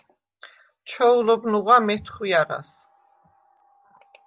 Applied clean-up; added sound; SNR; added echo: none; none; none; none.